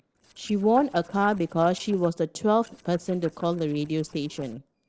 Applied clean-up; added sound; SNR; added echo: neural separator model SepFormer DNS4.